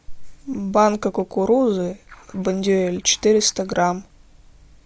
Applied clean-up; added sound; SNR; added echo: none; none; none; none.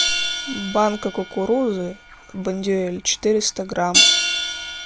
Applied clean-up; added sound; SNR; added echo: none; Hi-hat; 1 dB; none.